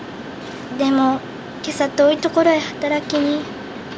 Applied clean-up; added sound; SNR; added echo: none; Mechanisms; 11 dB; none.